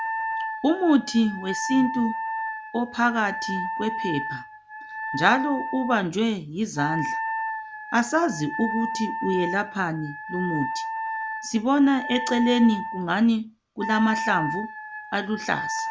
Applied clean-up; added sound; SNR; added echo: none; Wind instrument, woodwind instrument; 6 dB; none.